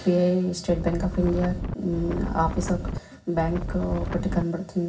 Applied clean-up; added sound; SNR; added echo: none; Wind; 4 dB; reverberation time 0.4 s.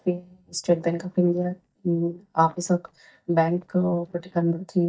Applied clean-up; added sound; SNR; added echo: neural mask model DeepFilterNet 3.